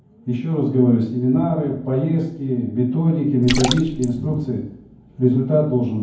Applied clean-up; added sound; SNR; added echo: none; Splash, splatter; 7 dB; reverberation time 0.9 s.